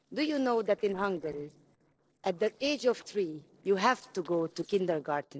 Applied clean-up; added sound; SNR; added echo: neural separator model SepFormer DNS4.